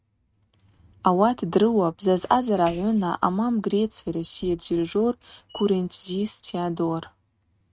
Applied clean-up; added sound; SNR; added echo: neural mask model RNNoise.